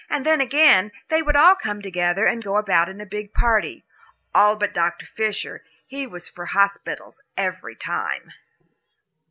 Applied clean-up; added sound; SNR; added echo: none; none; none; none.